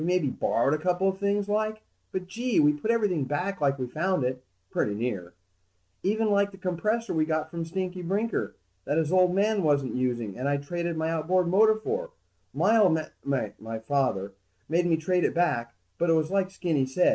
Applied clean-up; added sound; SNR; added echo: none; none; none; none.